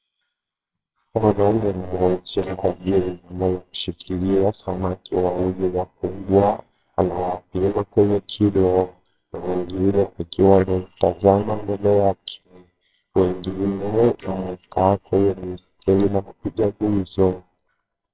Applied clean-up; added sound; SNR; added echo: neural separator model SepFormer WHAMR!.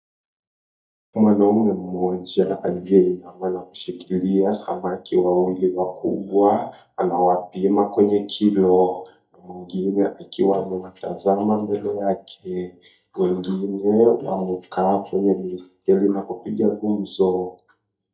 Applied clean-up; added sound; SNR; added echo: neural mask model DeepFilterNet 3.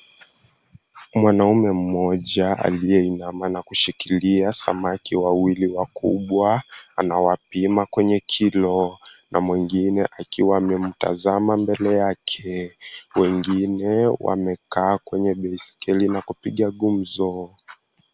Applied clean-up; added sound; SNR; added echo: none; none; none; none.